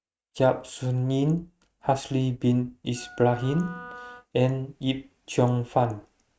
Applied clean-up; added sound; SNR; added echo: neural mask model RNNoise.